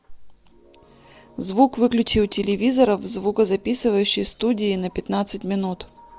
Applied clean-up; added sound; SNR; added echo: none; none; none; none.